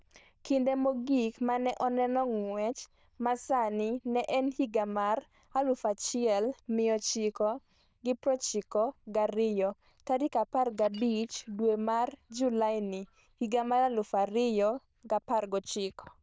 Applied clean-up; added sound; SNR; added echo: neural diffusion model UNIVERSE++.